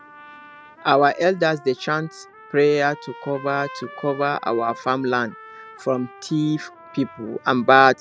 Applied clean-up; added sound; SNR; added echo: none; Trumpet; 20 dB; none.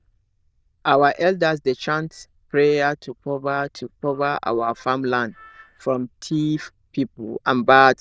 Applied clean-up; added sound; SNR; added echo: neural diffusion model UNIVERSE++.